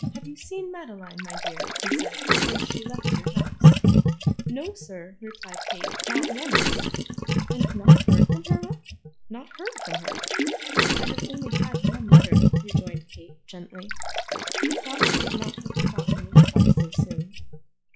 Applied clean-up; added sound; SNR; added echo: classical method WPE with log-MMSE.